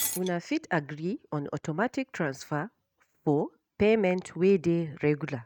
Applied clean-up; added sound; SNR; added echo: neural mask model RNNoise.